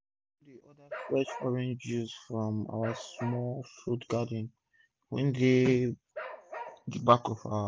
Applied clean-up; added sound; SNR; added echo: none; Bark; 13 dB; none.